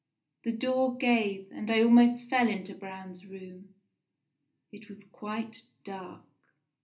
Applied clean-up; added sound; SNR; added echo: none; none; none; reverberation time 0.3 s.